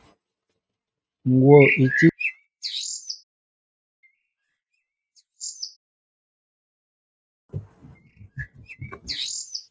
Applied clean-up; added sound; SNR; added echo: neural mask model RNNoise.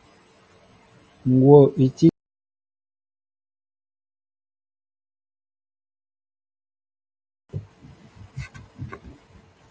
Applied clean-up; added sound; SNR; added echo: none; none; none; none.